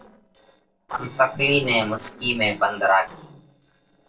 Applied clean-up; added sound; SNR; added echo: neural separator model SepFormer DNS4.